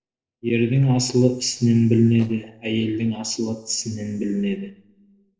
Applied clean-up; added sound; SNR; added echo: neural separator model SepFormer DNS4.